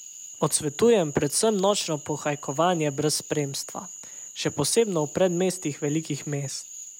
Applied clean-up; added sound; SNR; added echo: none; Cricket / Frog; 16 dB; none.